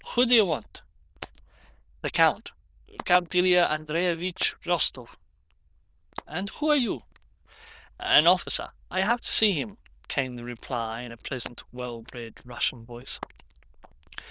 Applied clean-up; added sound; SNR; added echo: neural diffusion model UNIVERSE++.